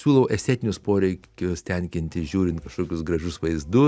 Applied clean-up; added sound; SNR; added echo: none; none; none; none.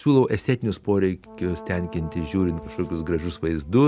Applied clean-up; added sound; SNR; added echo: none; Brass instrument; 17 dB; none.